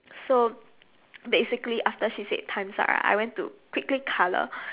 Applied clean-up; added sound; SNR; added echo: none; none; none; none.